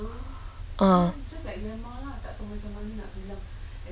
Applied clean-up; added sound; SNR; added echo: none; none; none; none.